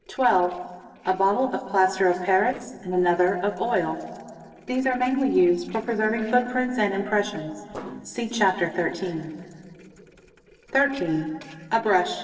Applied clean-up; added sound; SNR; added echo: neural separator model SepFormer DNS4.